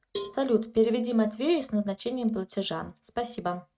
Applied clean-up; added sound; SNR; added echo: neural mask model RNNoise.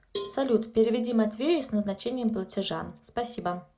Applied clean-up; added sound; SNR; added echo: none; Cowbell; 17 dB; none.